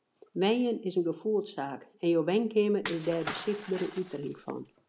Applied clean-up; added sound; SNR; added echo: none; Shatter / Crushing; 12 dB; none.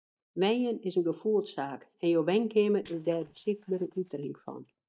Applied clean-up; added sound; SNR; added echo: neural mask model DeepFilterNet 3.